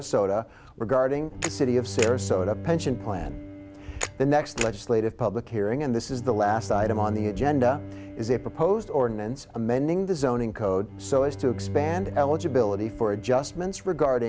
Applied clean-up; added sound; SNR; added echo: none; Camera + Bowed string instrument; 11 dB; none.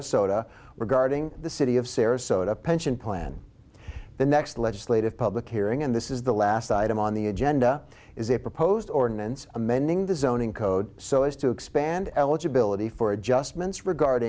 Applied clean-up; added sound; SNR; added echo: none; none; none; none.